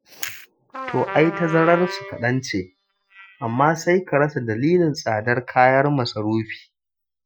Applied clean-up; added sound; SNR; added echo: classical method Wiener filter.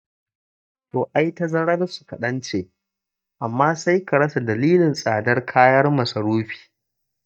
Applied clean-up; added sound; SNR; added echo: neural mask model DeepFilterNet 3.